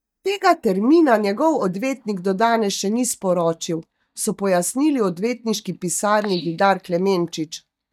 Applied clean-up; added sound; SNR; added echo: neural mask model DeepFilterNet 3.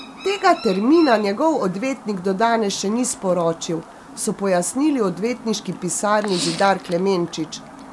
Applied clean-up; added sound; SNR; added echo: none; Chirp, tweet; 16 dB; none.